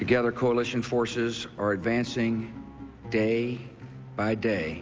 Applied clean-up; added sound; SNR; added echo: none; none; none; none.